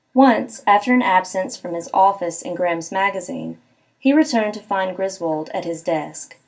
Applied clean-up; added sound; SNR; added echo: none; none; none; reverberation time 0.2 s.